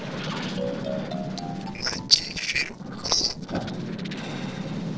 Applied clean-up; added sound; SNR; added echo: neural separator model SepFormer DNS4.